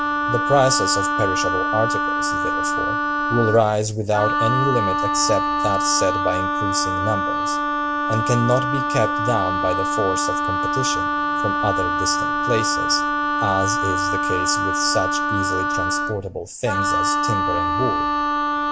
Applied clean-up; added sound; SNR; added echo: none; Wind instrument, woodwind instrument; -3 dB; none.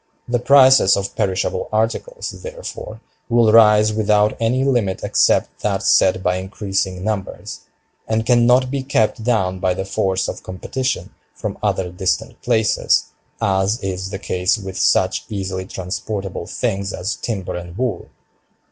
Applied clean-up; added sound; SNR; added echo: none; none; none; none.